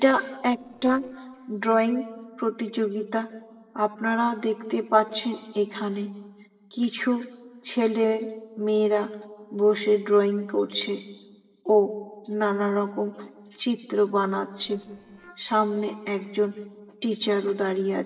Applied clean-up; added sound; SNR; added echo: neural separator model SepFormer DNS4.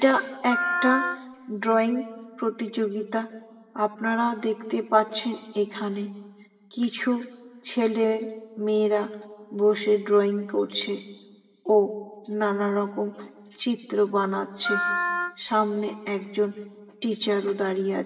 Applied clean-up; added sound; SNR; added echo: none; Wind instrument, woodwind instrument; 3 dB; reverberation time 1.6 s.